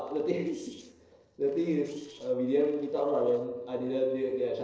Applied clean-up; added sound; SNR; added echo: neural separator model SepFormer DNS4.